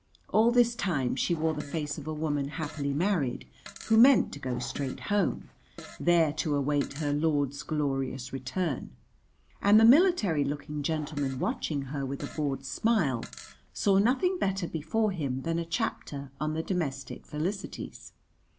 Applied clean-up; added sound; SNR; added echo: none; Fart; 19 dB; none.